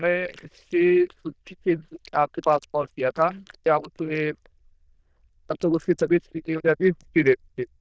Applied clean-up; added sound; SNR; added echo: neural diffusion model UNIVERSE++.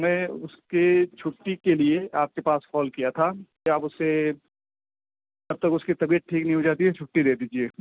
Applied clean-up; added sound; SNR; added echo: none; none; none; none.